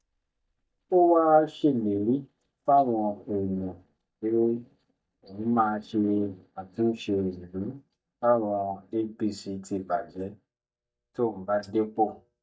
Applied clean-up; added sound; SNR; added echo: neural mask model DeepFilterNet 3.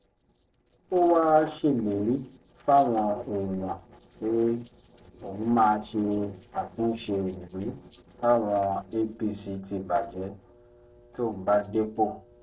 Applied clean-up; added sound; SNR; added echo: neural separator model SepFormer DNS4.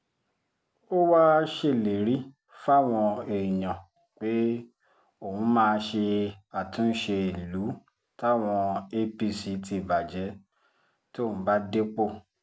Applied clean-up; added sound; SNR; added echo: none; none; none; none.